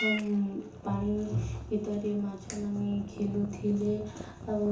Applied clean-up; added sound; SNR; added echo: none; Meow / Purr; 11 dB; reverberation time 0.7 s.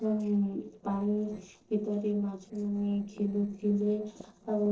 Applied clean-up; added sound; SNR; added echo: neural separator model SepFormer DNS4.